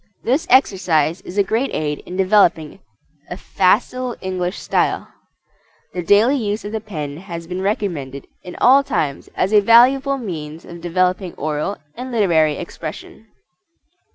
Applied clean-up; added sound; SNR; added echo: none; none; none; none.